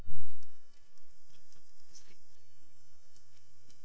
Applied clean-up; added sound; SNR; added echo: neural mask model DeepFilterNet 3.